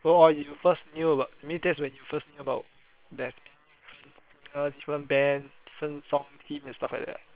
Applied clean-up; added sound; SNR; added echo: neural separator model SepFormer WHAM!.